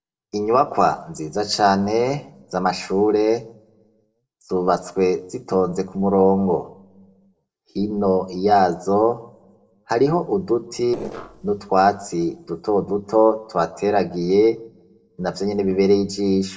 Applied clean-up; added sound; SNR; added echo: neural separator model SepFormer DNS4.